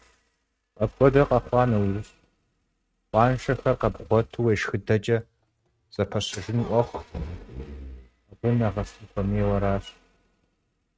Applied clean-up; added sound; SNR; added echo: neural mask model RNNoise.